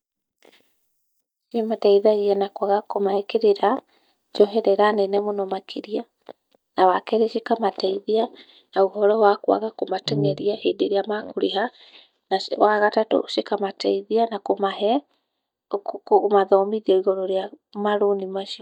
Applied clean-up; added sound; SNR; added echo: neural mask model DeepFilterNet 3.